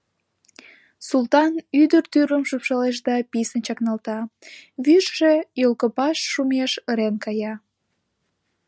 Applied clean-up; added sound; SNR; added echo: none; none; none; none.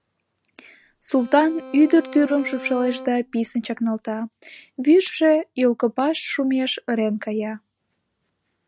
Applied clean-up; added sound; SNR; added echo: none; Bowed string instrument; 16 dB; none.